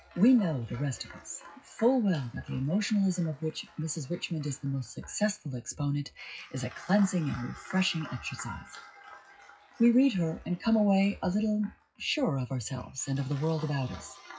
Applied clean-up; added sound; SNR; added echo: classical method WPE with log-MMSE.